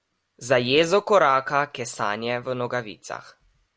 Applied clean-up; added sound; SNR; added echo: none; none; none; none.